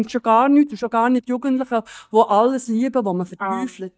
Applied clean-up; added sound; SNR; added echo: neural mask model DeepFilterNet 3.